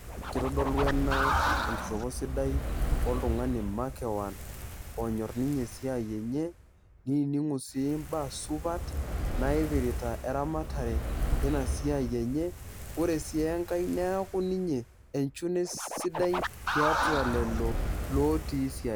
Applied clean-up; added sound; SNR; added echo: none; Fire + Scratching (performance technique); 1 dB; none.